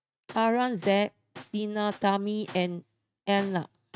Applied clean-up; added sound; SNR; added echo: neural mask model RNNoise.